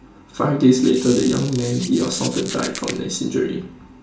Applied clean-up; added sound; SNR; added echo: none; Squeak; 13 dB; reverberation time 0.3 s.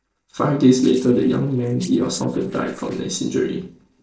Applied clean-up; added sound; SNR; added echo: neural separator model SepFormer DNS4.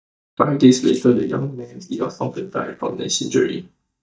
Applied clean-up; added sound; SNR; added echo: neural mask model DeepFilterNet 3.